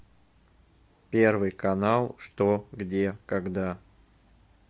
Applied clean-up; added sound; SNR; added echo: none; none; none; none.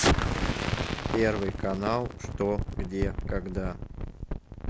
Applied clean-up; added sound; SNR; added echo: none; Explosion; -2 dB; none.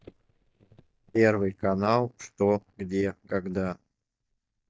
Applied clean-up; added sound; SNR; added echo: neural mask model DeepFilterNet 3.